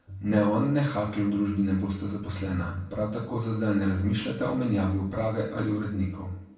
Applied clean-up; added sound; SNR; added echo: none; Ringtone; 15 dB; reverberation time 0.3 s.